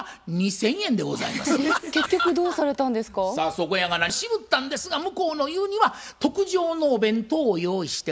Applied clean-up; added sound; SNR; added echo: none; none; none; none.